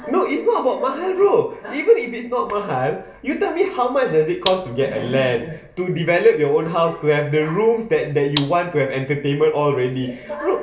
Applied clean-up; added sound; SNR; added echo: none; Gunshot, gunfire; 12 dB; reverberation time 0.3 s.